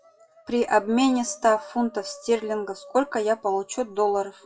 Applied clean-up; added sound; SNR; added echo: classical method WPE with log-MMSE.